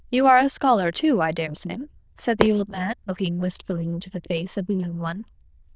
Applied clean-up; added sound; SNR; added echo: neural diffusion model UNIVERSE++.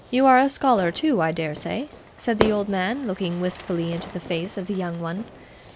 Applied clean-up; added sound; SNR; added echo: none; Fire / Fireworks; 12 dB; none.